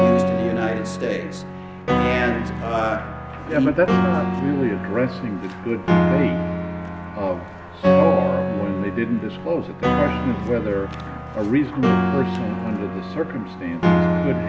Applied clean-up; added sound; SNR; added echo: none; Piano; -2 dB; none.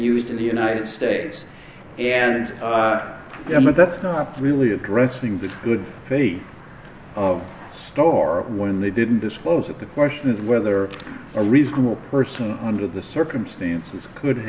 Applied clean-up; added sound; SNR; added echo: none; none; none; none.